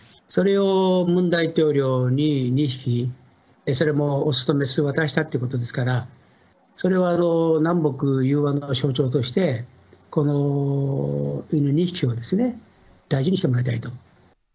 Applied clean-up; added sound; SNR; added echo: none; none; none; none.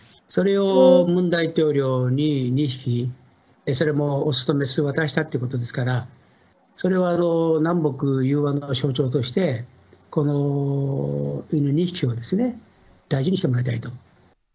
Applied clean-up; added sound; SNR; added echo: none; Wind instrument, woodwind instrument; -5 dB; none.